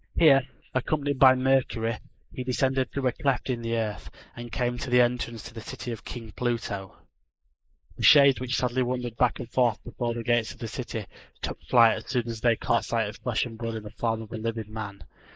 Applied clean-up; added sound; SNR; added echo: neural mask model Resemble Enhance denoiser.